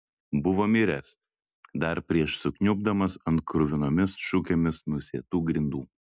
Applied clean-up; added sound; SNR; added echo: none; none; none; none.